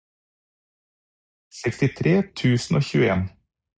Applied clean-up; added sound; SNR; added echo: none; none; none; none.